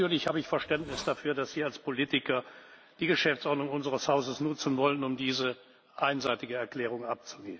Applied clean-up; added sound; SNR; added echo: none; Hiss; 17 dB; none.